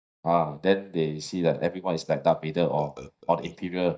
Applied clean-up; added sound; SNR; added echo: neural mask model DeepFilterNet 3.